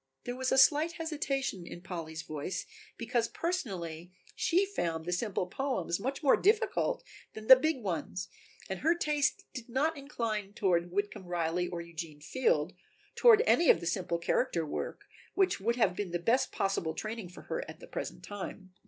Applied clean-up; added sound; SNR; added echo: none; none; none; none.